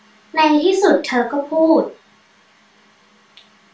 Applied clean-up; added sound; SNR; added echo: none; none; none; reverberation time 0.3 s.